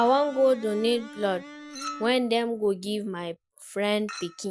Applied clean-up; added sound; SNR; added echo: none; Chink, clink + Electric guitar; 16 dB; none.